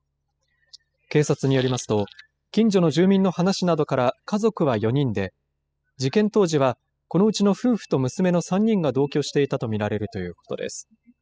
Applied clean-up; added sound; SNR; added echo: classical method spectral subtraction.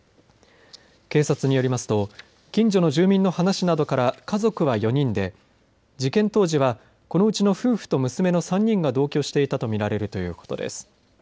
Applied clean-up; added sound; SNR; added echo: none; none; none; none.